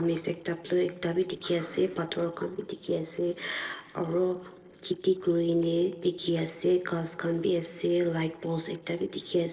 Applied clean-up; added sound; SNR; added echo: neural separator model SepFormer DNS4.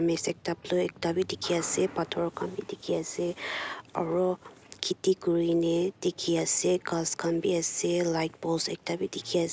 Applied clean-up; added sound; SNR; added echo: none; none; none; none.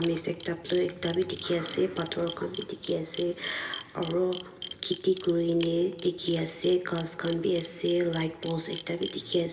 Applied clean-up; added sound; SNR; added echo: none; Camera; 13 dB; reverberation time 1.4 s.